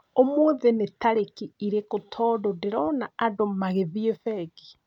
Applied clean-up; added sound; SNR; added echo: none; none; none; none.